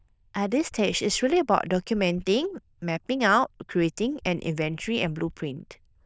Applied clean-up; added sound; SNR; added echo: neural diffusion model UNIVERSE++.